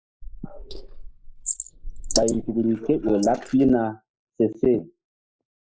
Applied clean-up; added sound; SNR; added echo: neural mask model Resemble Enhance denoiser.